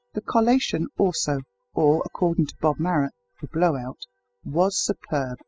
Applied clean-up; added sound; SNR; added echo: classical method spectral subtraction.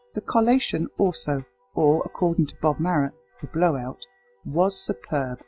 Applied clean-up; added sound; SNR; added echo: classical method log-MMSE.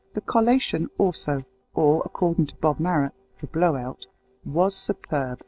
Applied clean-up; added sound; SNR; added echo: neural separator model SepFormer DNS4.